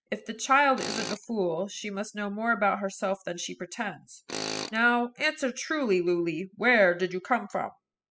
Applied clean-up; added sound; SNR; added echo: classical method spectral subtraction.